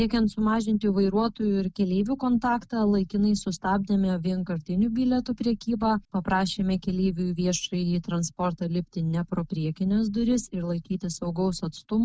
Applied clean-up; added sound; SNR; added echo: none; none; none; none.